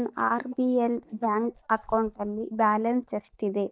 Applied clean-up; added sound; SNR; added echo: neural mask model DeepFilterNet 3.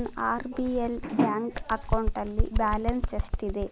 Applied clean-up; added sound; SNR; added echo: none; Bird; 1 dB; none.